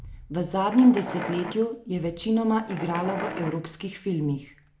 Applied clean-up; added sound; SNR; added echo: none; Wild animals; 11 dB; none.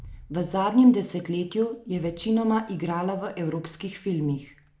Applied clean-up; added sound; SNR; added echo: none; none; none; none.